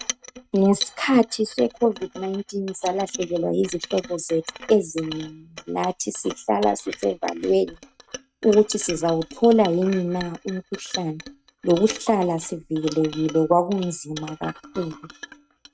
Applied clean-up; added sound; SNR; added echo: neural mask model RNNoise.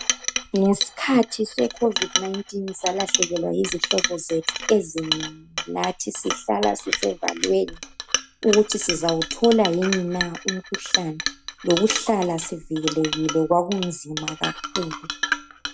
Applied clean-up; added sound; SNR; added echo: none; Chink, clink; 5 dB; none.